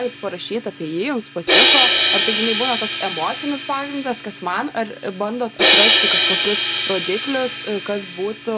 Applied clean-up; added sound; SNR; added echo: none; Crash cymbal; -4 dB; none.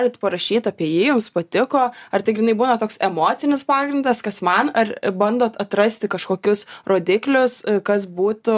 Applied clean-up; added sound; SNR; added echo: none; none; none; none.